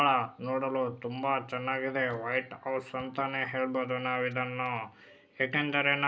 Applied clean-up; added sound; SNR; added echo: none; none; none; none.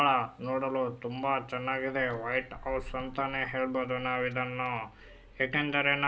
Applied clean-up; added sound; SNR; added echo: none; Car passing by; 20 dB; none.